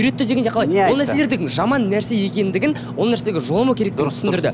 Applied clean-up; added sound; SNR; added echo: none; Engine / Mechanisms; 11 dB; none.